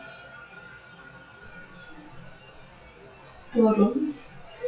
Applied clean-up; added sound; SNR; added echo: classical method WPE with log-MMSE.